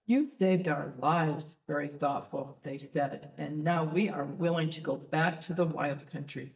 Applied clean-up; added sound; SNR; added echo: neural mask model DeepFilterNet 3.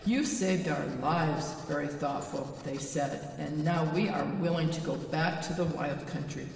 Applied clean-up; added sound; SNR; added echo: none; Writing; 19 dB; reverberation time 1.6 s.